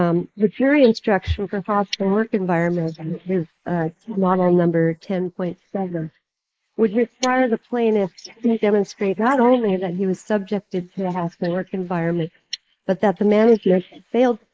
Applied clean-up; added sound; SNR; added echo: neural mask model Resemble Enhance denoiser.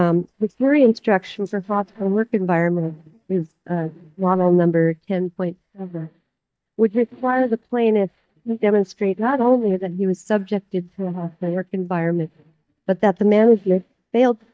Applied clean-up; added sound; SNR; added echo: neural mask model DeepFilterNet 3.